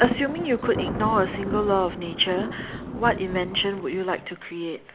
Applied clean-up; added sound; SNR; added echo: none; Thunder; 7 dB; none.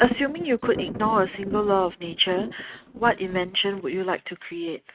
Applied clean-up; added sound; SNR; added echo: neural mask model RNNoise.